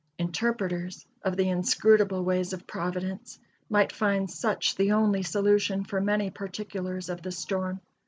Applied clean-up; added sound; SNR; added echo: none; none; none; none.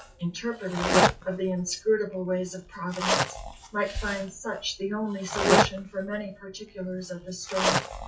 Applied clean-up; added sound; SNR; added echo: classical method WPE with log-MMSE.